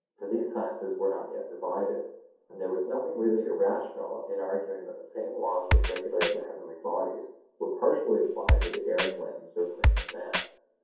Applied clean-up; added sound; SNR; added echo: none; Drum kit; -4 dB; reverberation time 0.7 s.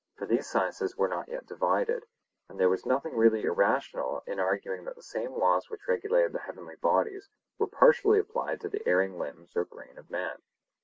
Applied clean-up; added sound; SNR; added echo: none; none; none; none.